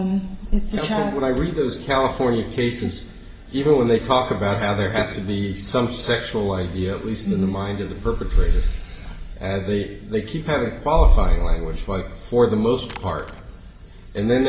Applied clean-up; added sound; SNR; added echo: none; Splash, splatter; 12 dB; reverberation time 1.8 s.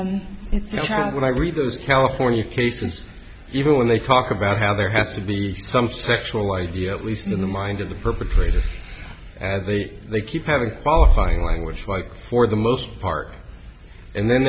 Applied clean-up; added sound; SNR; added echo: none; none; none; none.